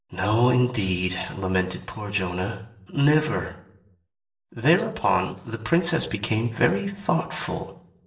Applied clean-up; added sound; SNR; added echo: neural separator model SepFormer DNS4.